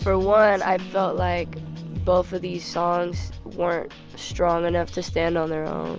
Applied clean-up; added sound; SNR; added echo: none; none; none; none.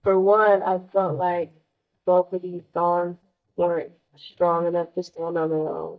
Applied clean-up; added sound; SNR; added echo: neural mask model DeepFilterNet 3.